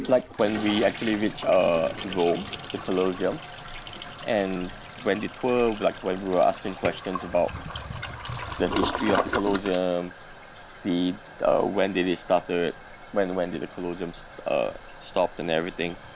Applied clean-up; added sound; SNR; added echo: none; Toilet flush; 9 dB; none.